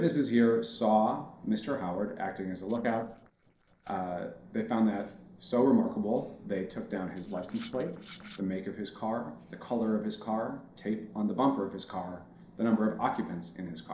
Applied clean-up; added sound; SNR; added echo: neural separator model SepFormer DNS4.